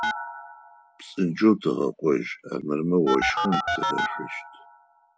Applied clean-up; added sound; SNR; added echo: none; Telephone; 5 dB; none.